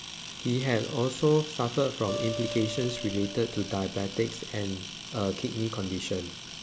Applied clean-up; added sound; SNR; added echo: none; Acoustic guitar + Camera; 9 dB; none.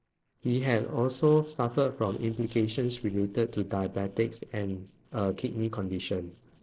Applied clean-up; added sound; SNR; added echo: neural separator model SepFormer DNS4.